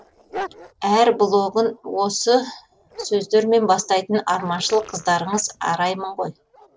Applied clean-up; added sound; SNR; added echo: neural separator model SepFormer DNS4.